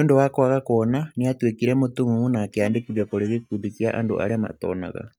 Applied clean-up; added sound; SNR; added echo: neural mask model DeepFilterNet 3.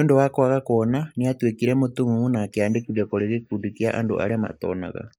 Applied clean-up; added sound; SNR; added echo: neural mask model Resemble Enhance denoiser.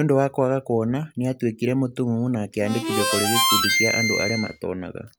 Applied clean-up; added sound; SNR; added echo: none; Harmonica; -1 dB; none.